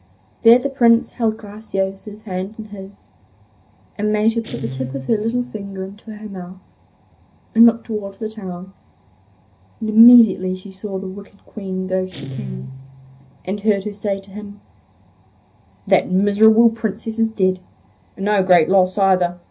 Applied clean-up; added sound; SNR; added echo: none; Guitar; 20 dB; reverberation time 0.4 s.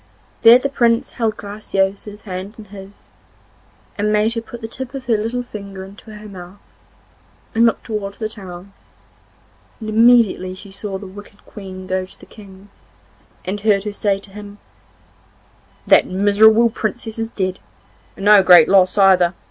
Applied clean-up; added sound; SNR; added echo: none; none; none; none.